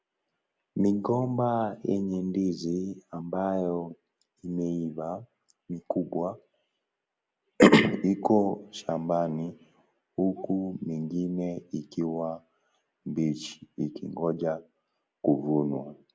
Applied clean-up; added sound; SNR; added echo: none; none; none; none.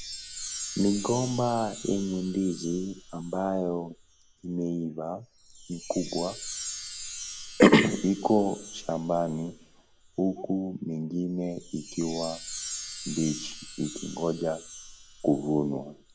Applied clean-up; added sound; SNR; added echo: none; Chime; 12 dB; none.